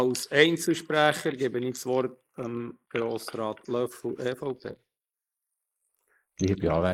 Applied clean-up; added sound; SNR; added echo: neural mask model Resemble Enhance denoiser.